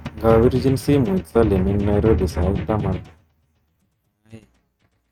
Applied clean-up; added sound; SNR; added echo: neural mask model RNNoise.